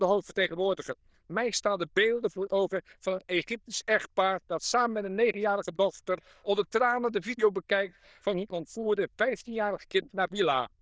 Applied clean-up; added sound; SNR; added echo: neural diffusion model UNIVERSE++.